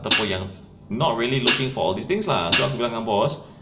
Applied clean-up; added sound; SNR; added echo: none; Hi-hat; -2 dB; reverberation time 1.9 s.